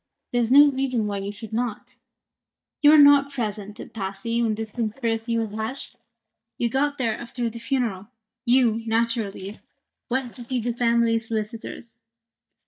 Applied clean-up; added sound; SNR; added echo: neural mask model DeepFilterNet 3.